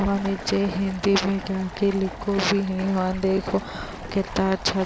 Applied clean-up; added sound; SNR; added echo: none; Stream; 12 dB; none.